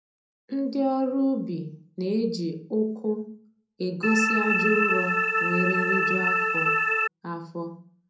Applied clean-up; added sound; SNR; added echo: none; Organ; -4 dB; reverberation time 0.6 s.